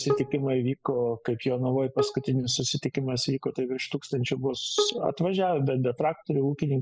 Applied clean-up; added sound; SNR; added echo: classical method spectral subtraction.